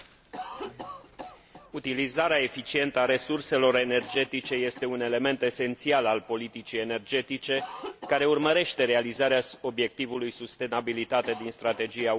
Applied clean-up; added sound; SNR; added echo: none; Cough; 18 dB; none.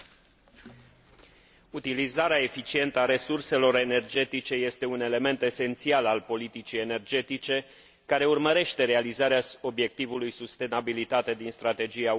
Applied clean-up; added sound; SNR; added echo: none; none; none; none.